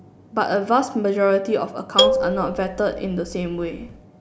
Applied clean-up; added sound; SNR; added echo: none; Marimba, xylophone; 1 dB; none.